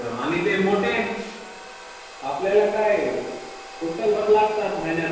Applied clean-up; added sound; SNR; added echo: none; Domestic sounds, home sounds; 16 dB; reverberation time 1.2 s.